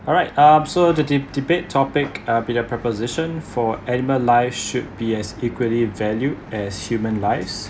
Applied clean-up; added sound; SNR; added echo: none; none; none; none.